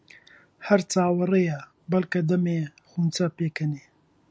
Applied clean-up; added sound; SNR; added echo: none; none; none; none.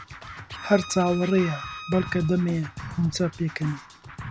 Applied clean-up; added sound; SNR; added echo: none; Scratching (performance technique) + Bowed string instrument; 12 dB; none.